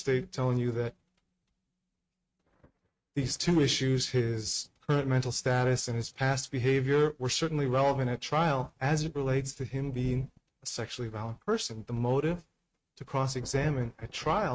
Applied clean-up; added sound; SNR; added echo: neural mask model RNNoise.